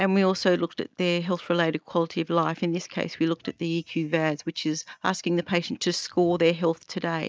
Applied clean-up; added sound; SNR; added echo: neural mask model DeepFilterNet 3.